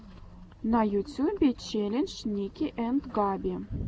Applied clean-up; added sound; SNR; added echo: none; none; none; none.